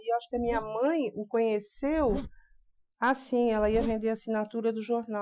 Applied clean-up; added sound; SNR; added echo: classical method Wiener filter.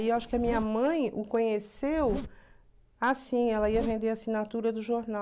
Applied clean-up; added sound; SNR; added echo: none; Fireworks + Zipper (clothing); 13 dB; none.